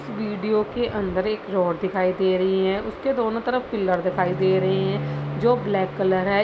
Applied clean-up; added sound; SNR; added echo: none; Bowed string instrument; 12 dB; none.